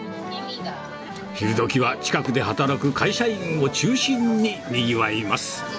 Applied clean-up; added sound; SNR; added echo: none; none; none; none.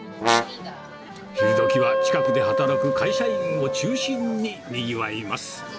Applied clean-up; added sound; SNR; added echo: none; Wind instrument, woodwind instrument + Brass instrument; -5 dB; none.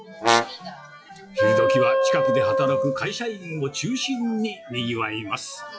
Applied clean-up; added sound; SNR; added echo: classical method log-MMSE.